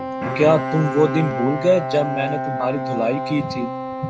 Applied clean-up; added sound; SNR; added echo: none; Bowed string instrument + Wind instrument, woodwind instrument; 5 dB; none.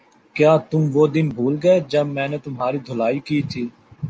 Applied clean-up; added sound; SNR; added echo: none; none; none; none.